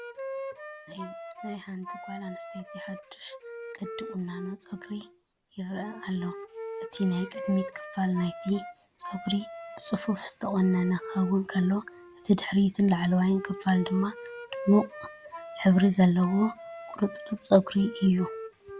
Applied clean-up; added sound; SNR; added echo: none; Wind instrument, woodwind instrument; 15 dB; none.